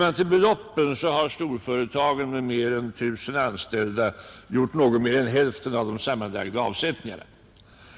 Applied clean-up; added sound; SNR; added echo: none; none; none; none.